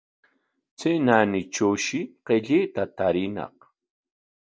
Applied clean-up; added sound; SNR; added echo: none; none; none; none.